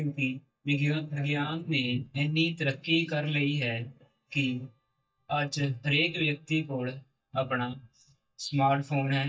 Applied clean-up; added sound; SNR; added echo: neural mask model DeepFilterNet 3.